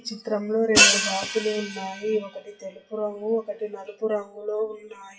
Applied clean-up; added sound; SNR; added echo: classical method WPE with log-MMSE.